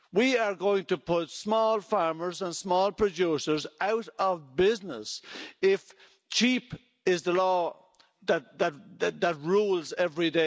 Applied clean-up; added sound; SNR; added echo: none; none; none; none.